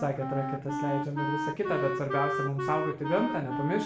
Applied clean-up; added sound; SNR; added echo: none; Wind instrument, woodwind instrument; 2 dB; reverberation time 0.5 s.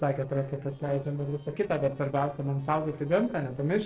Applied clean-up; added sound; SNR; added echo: neural separator model SepFormer DNS4.